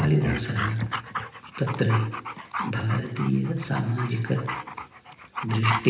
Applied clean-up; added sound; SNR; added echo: none; Dog; 7 dB; reverberation time 0.8 s.